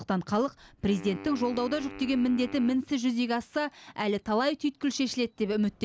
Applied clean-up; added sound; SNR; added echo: none; Wind instrument, woodwind instrument; 17 dB; none.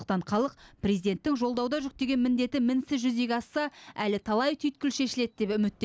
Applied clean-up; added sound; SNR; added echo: none; none; none; none.